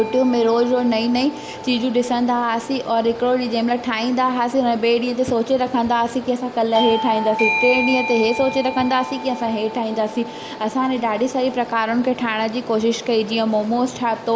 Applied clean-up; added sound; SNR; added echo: none; Bell / Doorbell; 11 dB; none.